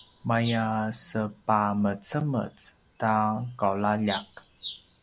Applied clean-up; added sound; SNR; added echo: none; Bird vocalization, bird call, bird song; 19 dB; none.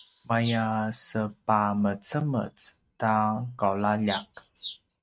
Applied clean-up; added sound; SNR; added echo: neural mask model RNNoise.